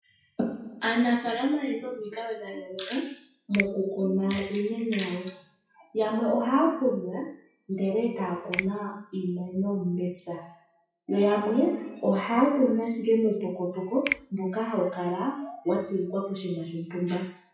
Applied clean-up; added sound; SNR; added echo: classical method WPE with log-MMSE.